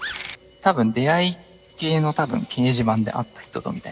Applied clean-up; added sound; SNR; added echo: none; none; none; none.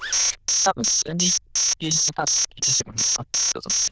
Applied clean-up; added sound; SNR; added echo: neural diffusion model UNIVERSE++.